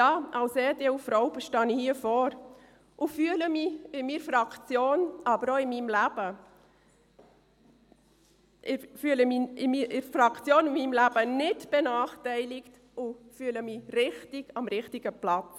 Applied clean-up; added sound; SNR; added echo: none; none; none; none.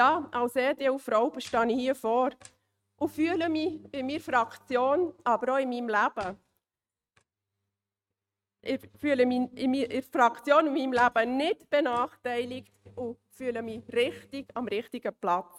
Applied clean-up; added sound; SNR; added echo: neural mask model RNNoise.